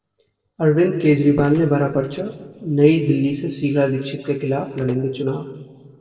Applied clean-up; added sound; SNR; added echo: neural separator model SepFormer DNS4.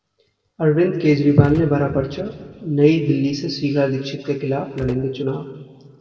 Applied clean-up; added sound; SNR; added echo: none; Gunshot, gunfire; 16 dB; reverberation time 1.6 s.